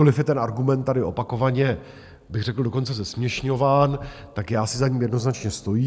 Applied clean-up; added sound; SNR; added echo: none; none; none; none.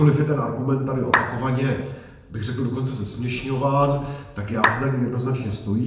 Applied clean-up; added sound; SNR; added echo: none; Clapping; 2 dB; reverberation time 0.9 s.